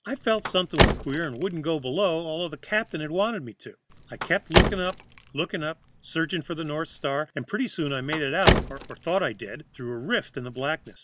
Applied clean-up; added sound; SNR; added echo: none; Car; 1 dB; none.